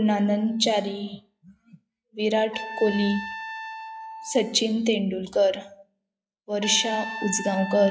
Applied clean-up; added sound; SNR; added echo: classical method log-MMSE.